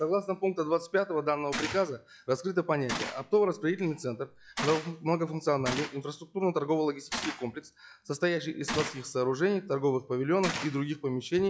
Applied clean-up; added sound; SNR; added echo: classical method log-MMSE.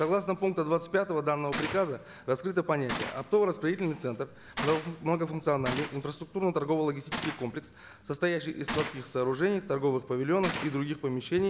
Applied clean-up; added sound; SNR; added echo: none; Gunshot, gunfire; 11 dB; none.